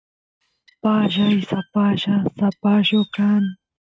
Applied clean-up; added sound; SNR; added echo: neural mask model RNNoise.